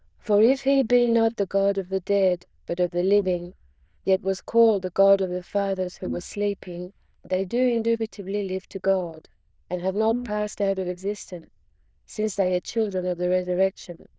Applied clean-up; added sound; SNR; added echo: neural diffusion model UNIVERSE++.